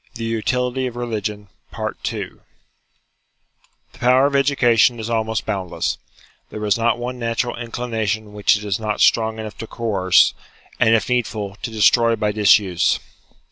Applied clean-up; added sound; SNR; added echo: none; none; none; none.